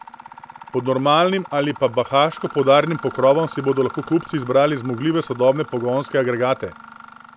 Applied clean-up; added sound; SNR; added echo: none; Mechanisms; 18 dB; none.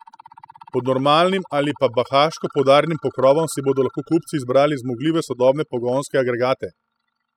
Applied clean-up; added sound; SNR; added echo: classical method spectral subtraction.